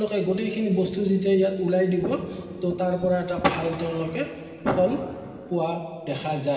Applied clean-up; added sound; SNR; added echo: none; none; none; reverberation time 2.6 s.